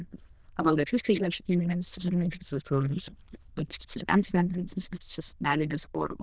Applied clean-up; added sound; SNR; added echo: neural diffusion model UNIVERSE++.